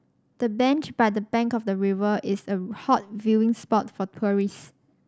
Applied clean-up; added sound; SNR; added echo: none; none; none; none.